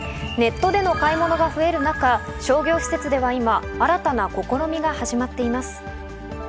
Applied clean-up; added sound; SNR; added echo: none; none; none; none.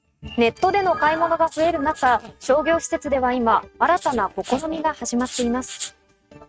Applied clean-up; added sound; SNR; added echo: neural mask model RNNoise.